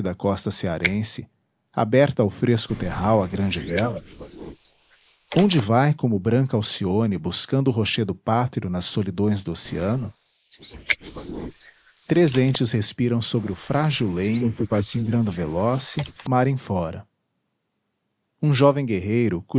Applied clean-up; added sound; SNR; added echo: neural mask model Resemble Enhance denoiser.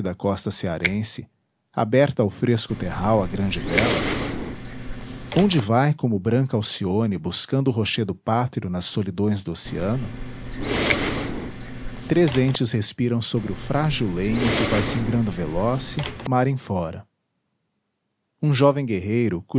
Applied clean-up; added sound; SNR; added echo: none; Respiratory sounds + Finger snapping; 5 dB; none.